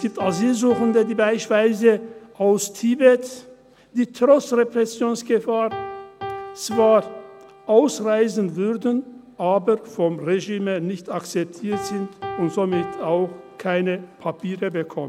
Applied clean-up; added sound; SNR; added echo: none; Piano; 16 dB; none.